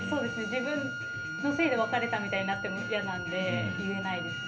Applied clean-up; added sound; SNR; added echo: none; Wind instrument, woodwind instrument; 5 dB; reverberation time 0.3 s.